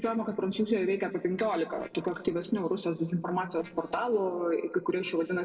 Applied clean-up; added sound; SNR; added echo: neural separator model SepFormer DNS4.